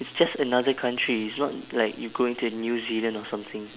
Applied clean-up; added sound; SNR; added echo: none; none; none; none.